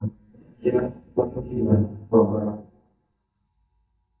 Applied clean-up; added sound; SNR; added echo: neural mask model DeepFilterNet 3.